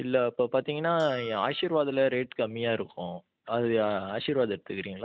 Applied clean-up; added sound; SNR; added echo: neural mask model RNNoise.